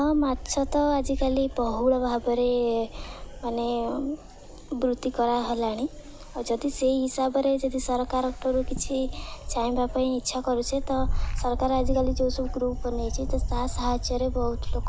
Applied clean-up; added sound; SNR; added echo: none; Wind / Bird; 5 dB; none.